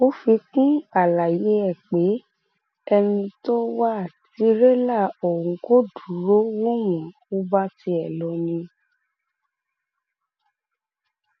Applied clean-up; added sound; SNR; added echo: none; none; none; none.